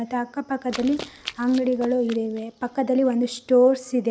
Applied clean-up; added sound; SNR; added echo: none; Run; 17 dB; none.